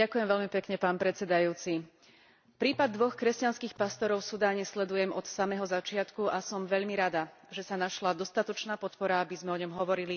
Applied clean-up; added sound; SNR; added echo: none; none; none; none.